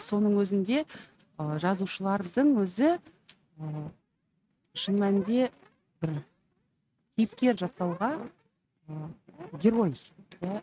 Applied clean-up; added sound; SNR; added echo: neural mask model RNNoise.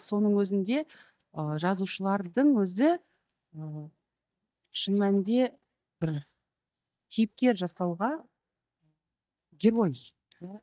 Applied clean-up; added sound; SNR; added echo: neural mask model DeepFilterNet 3.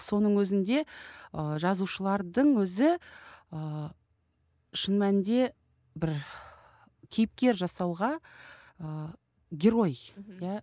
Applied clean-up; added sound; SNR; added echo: none; none; none; none.